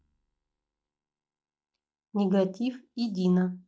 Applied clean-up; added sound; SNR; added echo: neural mask model DeepFilterNet 3.